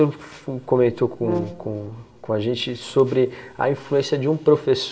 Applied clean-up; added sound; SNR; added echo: none; Brass instrument; 8 dB; reverberation time 2.3 s.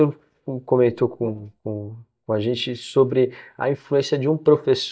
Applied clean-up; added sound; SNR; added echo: neural mask model DeepFilterNet 3.